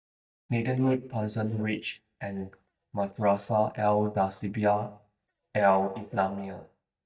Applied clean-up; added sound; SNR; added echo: neural mask model DeepFilterNet 3.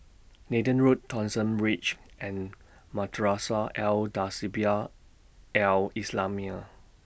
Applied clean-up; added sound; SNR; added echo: none; none; none; none.